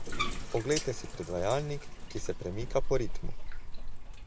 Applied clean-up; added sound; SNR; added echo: none; Bathtub (filling or washing); -2 dB; none.